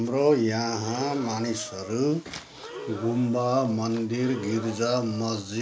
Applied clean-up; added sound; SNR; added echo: none; Breathing; 14 dB; none.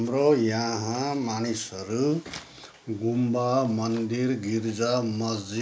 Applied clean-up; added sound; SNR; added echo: none; none; none; none.